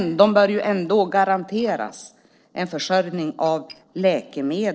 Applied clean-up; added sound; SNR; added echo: neural separator model SepFormer DNS4.